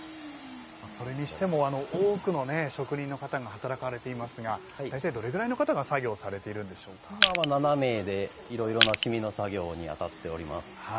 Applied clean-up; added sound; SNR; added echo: none; Crushing; -4 dB; none.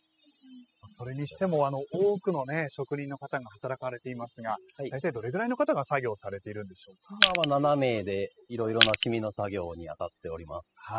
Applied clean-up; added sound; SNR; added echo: classical method spectral subtraction.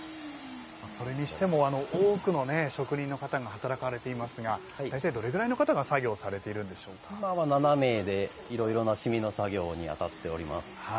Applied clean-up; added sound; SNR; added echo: none; none; none; none.